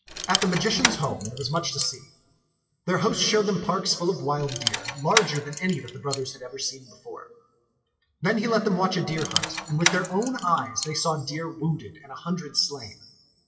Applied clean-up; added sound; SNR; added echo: classical method WPE with log-MMSE.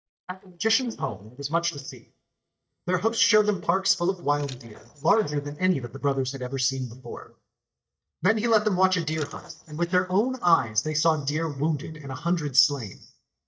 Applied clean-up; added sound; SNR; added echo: neural mask model DeepFilterNet 3.